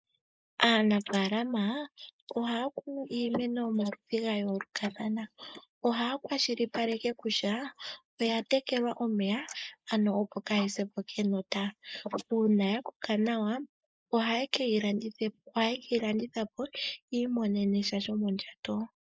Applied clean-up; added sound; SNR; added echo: neural mask model Resemble Enhance denoiser.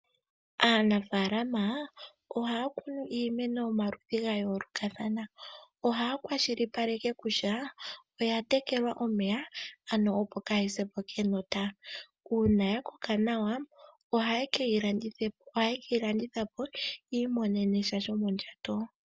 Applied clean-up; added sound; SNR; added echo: none; none; none; none.